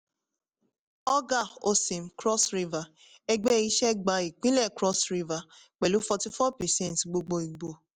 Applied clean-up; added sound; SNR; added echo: none; none; none; none.